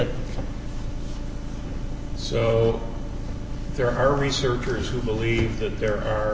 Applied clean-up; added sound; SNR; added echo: none; none; none; none.